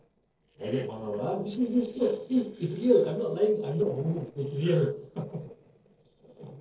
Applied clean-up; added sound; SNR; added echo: neural separator model SepFormer DNS4.